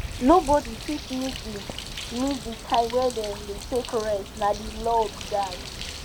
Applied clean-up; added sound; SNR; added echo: none; Bird; 9 dB; none.